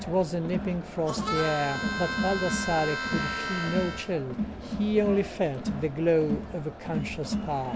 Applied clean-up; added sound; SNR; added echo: none; Harmonica + Crowd; 3 dB; none.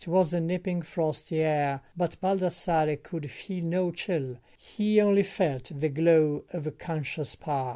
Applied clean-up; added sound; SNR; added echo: none; none; none; none.